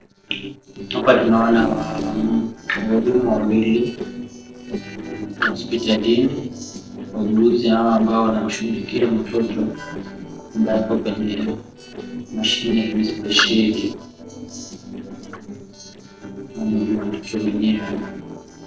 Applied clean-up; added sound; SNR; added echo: neural separator model SepFormer DNS4.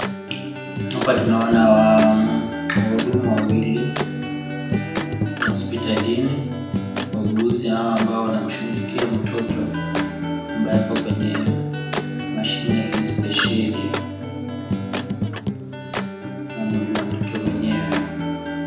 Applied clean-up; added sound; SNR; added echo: none; Acoustic guitar; 1 dB; reverberation time 0.9 s.